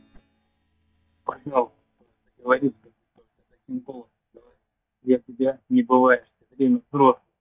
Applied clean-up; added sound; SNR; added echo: neural mask model DeepFilterNet 3.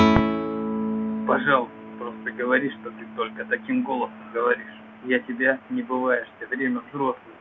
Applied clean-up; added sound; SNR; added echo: none; Guitar; 3 dB; none.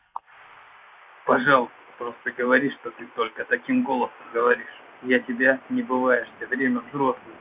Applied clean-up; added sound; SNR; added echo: neural mask model Resemble Enhance denoiser.